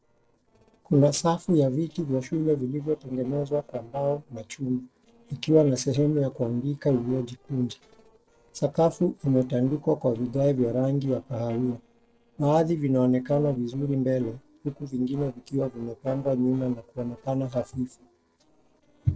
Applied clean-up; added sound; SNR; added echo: neural separator model SepFormer DNS4.